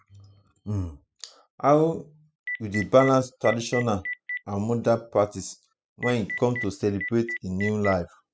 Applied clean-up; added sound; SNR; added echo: classical method spectral subtraction.